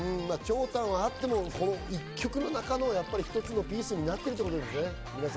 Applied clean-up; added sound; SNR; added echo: none; Splash, splatter; 19 dB; none.